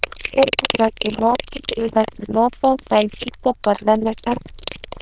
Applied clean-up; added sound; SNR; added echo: neural diffusion model UNIVERSE++.